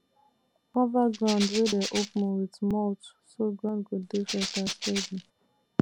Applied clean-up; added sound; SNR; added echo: none; Rattle (instrument); 7 dB; none.